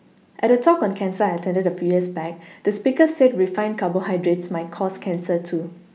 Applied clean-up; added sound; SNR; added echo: none; none; none; none.